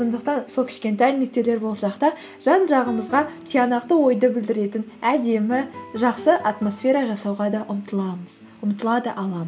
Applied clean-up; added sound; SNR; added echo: none; none; none; none.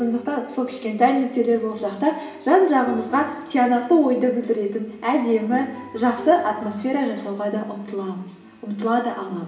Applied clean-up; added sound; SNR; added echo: none; none; none; reverberation time 0.8 s.